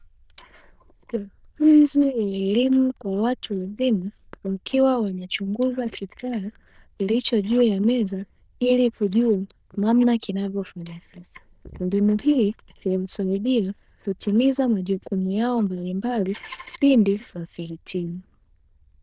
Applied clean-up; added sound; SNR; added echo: neural diffusion model UNIVERSE++.